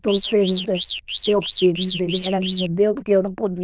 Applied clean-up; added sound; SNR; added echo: neural diffusion model UNIVERSE++.